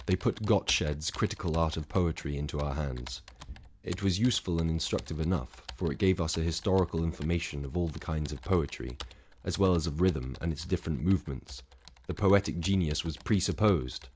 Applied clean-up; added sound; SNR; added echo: none; Computer keyboard; 19 dB; none.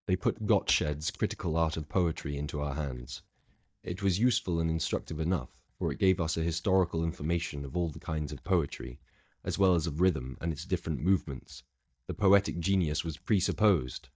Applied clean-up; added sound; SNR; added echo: neural mask model DeepFilterNet 3.